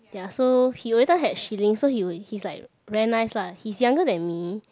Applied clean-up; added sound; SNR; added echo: none; none; none; none.